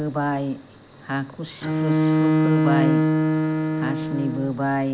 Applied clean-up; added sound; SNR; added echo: none; Bowed string instrument; -5 dB; none.